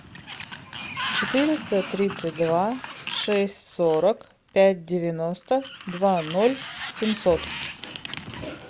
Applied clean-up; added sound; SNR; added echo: none; Sliding door; 10 dB; none.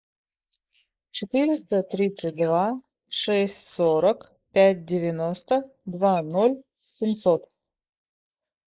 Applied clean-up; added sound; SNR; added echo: neural mask model Resemble Enhance denoiser.